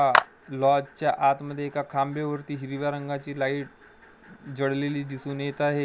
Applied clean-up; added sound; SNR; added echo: none; Clapping; 1 dB; none.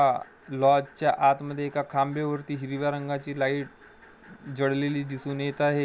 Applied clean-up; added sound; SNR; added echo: none; none; none; none.